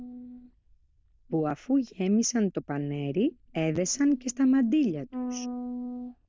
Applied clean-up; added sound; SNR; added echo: neural diffusion model UNIVERSE++.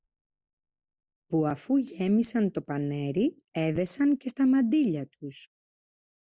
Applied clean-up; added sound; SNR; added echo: neural mask model Resemble Enhance denoiser.